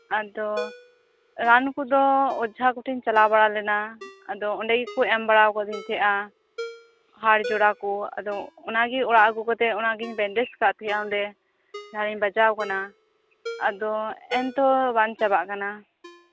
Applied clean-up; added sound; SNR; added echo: none; Ringtone; 18 dB; none.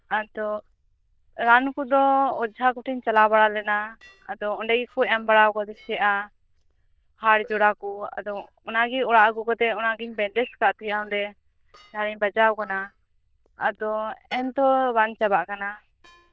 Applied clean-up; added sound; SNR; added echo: neural diffusion model UNIVERSE++.